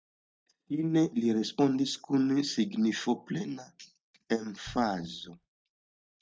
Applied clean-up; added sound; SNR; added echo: neural mask model DeepFilterNet 3.